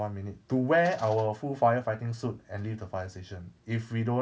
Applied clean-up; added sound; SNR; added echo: none; none; none; none.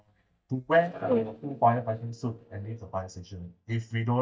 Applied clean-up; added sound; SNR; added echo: neural mask model DeepFilterNet 3.